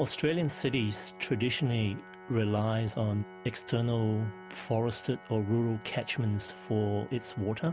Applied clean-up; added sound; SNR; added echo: none; Organ; 18 dB; none.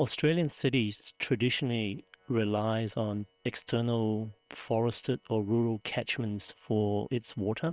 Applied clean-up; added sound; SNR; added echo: neural separator model SepFormer WHAM!.